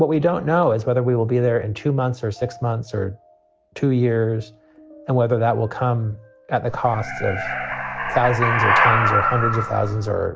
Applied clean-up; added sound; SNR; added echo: none; Animal; 0 dB; none.